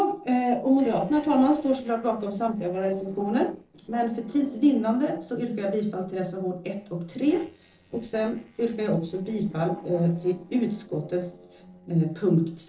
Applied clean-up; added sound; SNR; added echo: neural separator model SepFormer DNS4.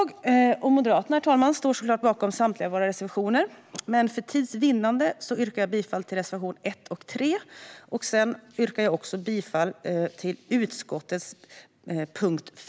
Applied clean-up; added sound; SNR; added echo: none; none; none; none.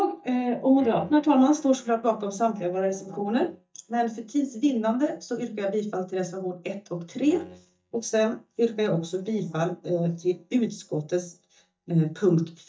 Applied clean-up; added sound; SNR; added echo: neural mask model DeepFilterNet 3.